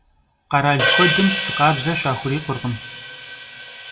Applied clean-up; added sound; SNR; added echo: none; Hi-hat; 0 dB; reverberation time 0.9 s.